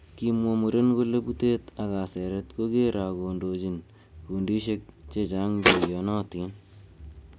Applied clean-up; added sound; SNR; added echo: none; Thump, thud; -5 dB; none.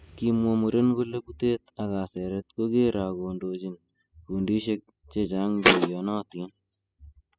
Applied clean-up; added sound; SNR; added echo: classical method spectral subtraction.